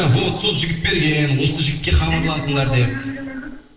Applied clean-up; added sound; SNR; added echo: neural separator model SepFormer DNS4.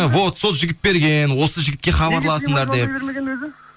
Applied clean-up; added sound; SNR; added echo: none; none; none; none.